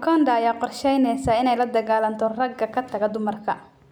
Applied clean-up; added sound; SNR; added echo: none; none; none; none.